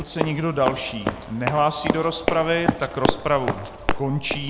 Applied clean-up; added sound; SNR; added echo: none; Run; 3 dB; none.